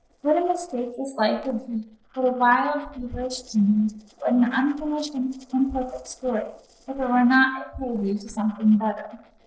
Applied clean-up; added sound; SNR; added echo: neural separator model SepFormer DNS4.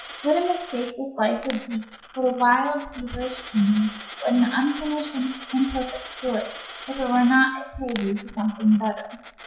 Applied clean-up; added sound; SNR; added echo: none; Coin (dropping); 14 dB; reverberation time 0.7 s.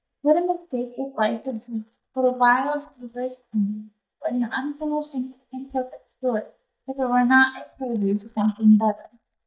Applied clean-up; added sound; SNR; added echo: neural mask model DeepFilterNet 3.